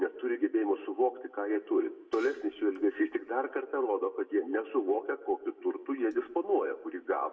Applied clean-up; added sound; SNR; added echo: none; none; none; reverberation time 0.6 s.